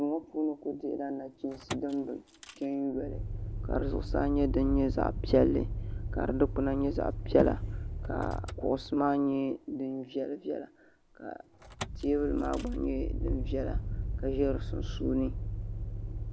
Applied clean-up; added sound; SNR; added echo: none; Thunder / Wind + Motor vehicle (road); 4 dB; none.